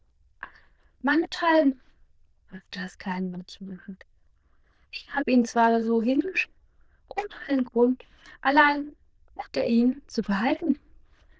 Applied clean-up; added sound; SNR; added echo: neural diffusion model UNIVERSE++.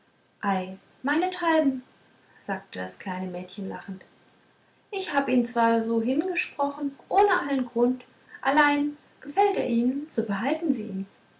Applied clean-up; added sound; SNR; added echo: none; none; none; none.